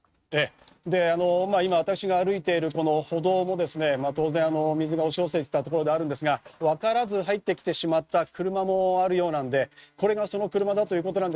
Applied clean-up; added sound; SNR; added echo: neural mask model RNNoise.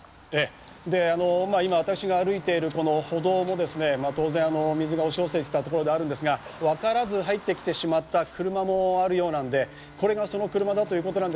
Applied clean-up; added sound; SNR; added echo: none; Run + Bowed string instrument; 19 dB; none.